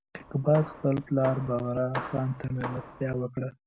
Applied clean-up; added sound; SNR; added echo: none; Hammer; 12 dB; none.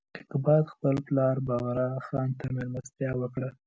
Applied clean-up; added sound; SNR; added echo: none; none; none; none.